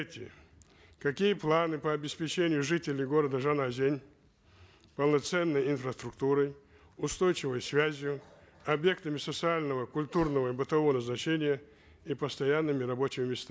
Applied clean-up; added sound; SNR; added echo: none; none; none; none.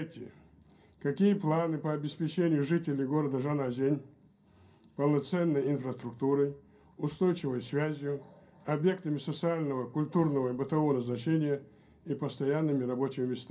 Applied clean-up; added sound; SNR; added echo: none; none; none; reverberation time 0.3 s.